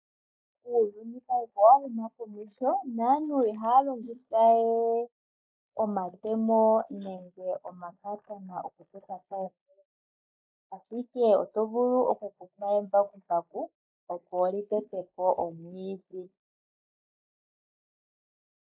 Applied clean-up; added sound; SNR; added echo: neural mask model Resemble Enhance denoiser.